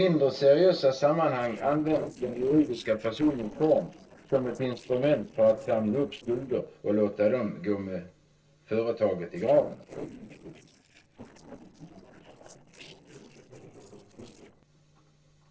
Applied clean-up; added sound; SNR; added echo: neural separator model SepFormer DNS4.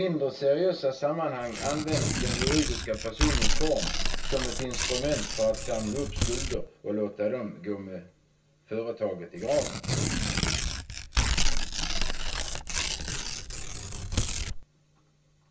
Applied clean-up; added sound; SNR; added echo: none; Tearing; -2 dB; reverberation time 0.2 s.